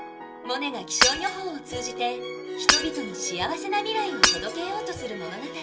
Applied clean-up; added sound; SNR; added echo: none; Shatter / Hammer; -3 dB; reverberation time 0.2 s.